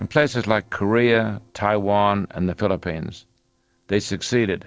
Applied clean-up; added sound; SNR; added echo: neural separator model SepFormer DNS4.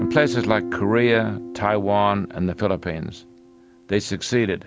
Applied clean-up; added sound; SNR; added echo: none; Guitar; 10 dB; none.